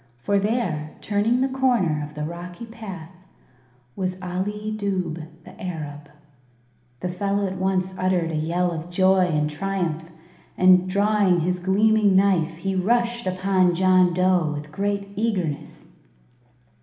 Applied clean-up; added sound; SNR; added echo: none; none; none; reverberation time 1.0 s.